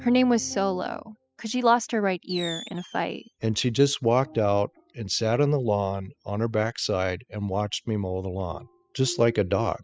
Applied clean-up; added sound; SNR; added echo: classical method spectral subtraction.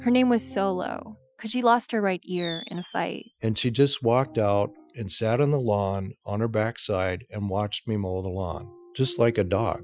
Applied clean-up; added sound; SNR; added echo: classical method Wiener filter.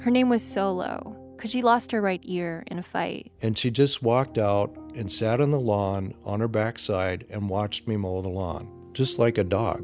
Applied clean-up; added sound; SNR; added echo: none; none; none; none.